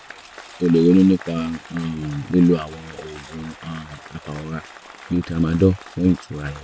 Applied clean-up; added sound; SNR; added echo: none; Applause + Engine; 20 dB; none.